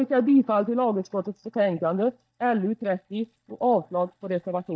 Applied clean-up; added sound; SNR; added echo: neural mask model DeepFilterNet 3.